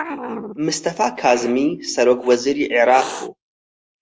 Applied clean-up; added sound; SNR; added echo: neural mask model Resemble Enhance denoiser.